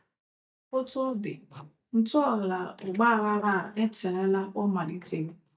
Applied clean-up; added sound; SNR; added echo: neural mask model DeepFilterNet 3.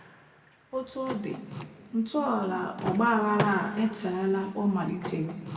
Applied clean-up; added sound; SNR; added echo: none; Door / Car; 10 dB; reverberation time 1.8 s.